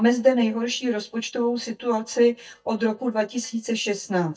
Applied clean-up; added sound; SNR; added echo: neural mask model DeepFilterNet 3.